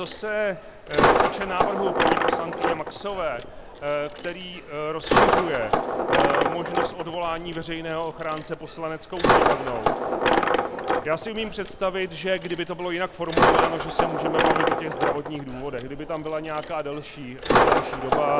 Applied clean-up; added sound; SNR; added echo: none; Coin (dropping); -5 dB; none.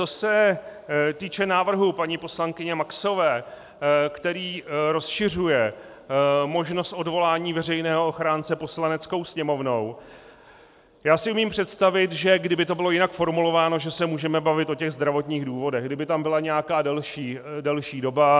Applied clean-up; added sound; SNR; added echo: none; none; none; none.